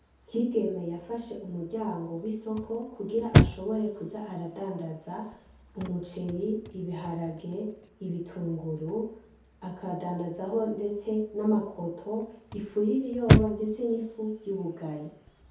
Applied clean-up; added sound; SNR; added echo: none; Chirp, tweet / Slam / Car; 0 dB; reverberation time 0.6 s.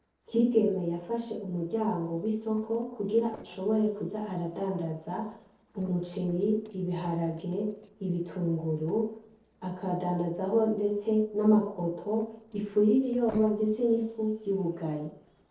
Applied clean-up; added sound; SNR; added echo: neural separator model SepFormer DNS4.